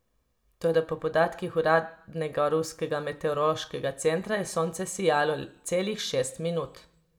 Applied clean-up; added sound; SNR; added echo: none; none; none; reverberation time 0.5 s.